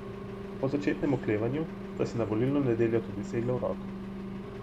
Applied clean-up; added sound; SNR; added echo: none; Engine; 8 dB; none.